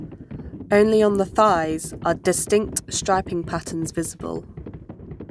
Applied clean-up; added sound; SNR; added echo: none; Livestock, farm animals, working animals; 13 dB; none.